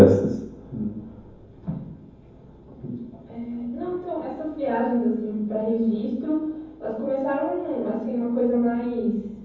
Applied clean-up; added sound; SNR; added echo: none; none; none; reverberation time 0.9 s.